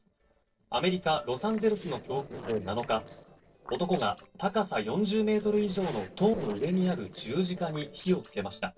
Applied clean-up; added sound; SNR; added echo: neural separator model SepFormer DNS4.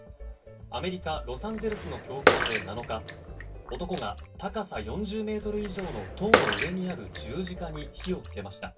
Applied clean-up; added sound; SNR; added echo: none; Bathtub (filling or washing) / Water / Splash, splatter; -4 dB; reverberation time 0.1 s.